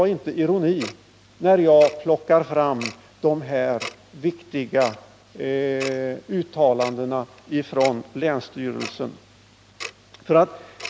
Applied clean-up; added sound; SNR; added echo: none; Tick-tock; 18 dB; none.